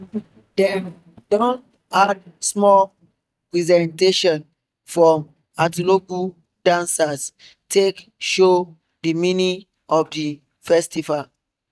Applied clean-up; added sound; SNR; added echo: neural mask model DeepFilterNet 3.